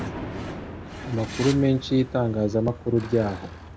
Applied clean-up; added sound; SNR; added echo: none; Thunder + Truck; 11 dB; none.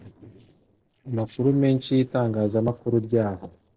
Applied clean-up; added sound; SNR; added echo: neural separator model SepFormer DNS4.